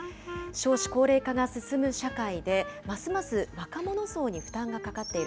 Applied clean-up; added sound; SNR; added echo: none; Wind instrument, woodwind instrument; 14 dB; none.